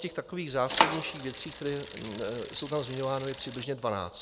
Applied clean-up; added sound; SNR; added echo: none; Bicycle; 0 dB; none.